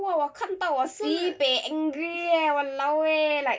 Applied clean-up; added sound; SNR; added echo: none; none; none; none.